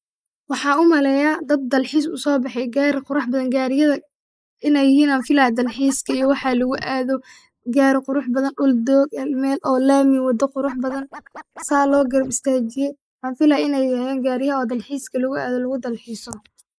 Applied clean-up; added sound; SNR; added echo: neural mask model Resemble Enhance denoiser.